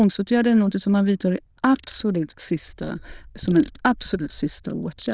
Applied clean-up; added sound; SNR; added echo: neural diffusion model UNIVERSE++.